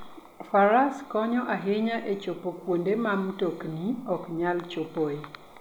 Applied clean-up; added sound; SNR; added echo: none; none; none; none.